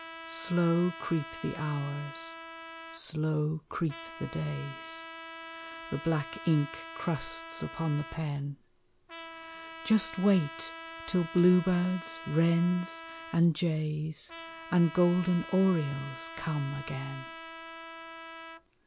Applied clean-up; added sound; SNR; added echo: none; Trumpet; 14 dB; none.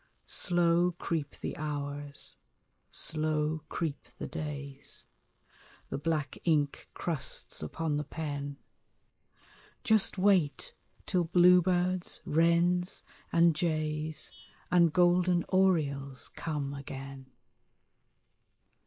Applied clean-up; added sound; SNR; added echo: neural mask model Resemble Enhance denoiser.